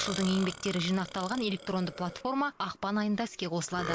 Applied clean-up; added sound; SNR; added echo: none; Burping, eructation; 12 dB; none.